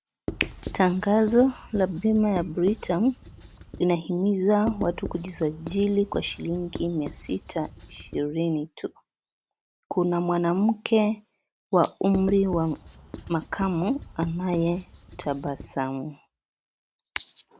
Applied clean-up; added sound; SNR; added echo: none; Writing; 13 dB; none.